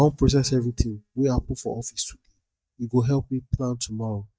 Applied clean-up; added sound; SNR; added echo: neural mask model DeepFilterNet 3.